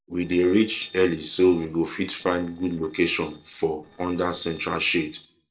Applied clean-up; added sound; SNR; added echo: neural separator model SepFormer DNS4.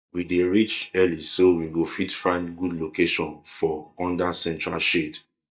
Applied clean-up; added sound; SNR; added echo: neural mask model DeepFilterNet 3.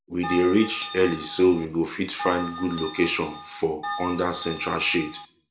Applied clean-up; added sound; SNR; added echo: none; Bell; 10 dB; reverberation time 0.4 s.